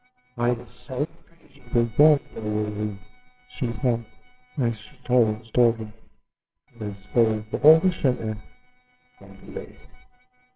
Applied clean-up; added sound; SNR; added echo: neural separator model SepFormer WHAMR!.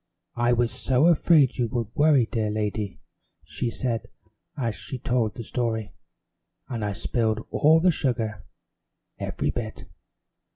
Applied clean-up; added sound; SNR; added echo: none; none; none; none.